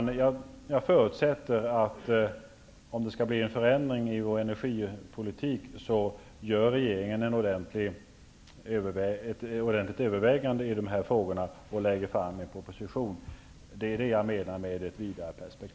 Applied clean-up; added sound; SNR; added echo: none; none; none; none.